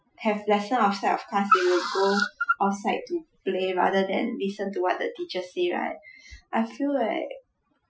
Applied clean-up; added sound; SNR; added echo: classical method Wiener filter.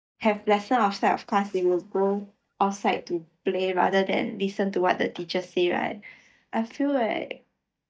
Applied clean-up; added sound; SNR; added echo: neural mask model DeepFilterNet 3.